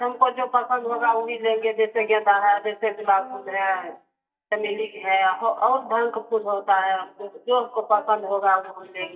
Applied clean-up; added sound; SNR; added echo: neural mask model DeepFilterNet 3.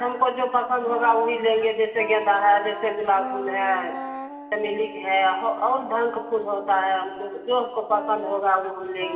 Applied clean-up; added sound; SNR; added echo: none; Wind instrument, woodwind instrument; 14 dB; reverberation time 2.1 s.